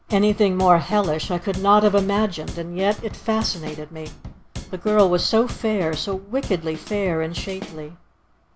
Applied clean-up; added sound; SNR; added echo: none; Drum kit; 14 dB; none.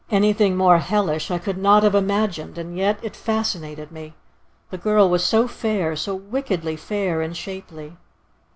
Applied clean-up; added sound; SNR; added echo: none; none; none; none.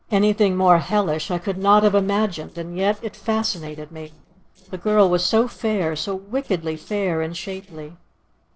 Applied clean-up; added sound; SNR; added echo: neural separator model SepFormer DNS4.